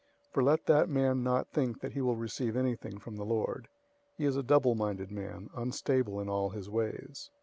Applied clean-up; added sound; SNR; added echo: none; none; none; none.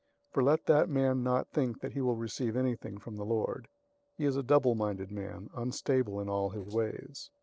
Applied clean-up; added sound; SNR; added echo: neural separator model SepFormer DNS4.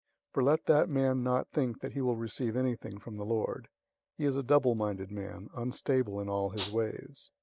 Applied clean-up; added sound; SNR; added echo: neural mask model DeepFilterNet 3.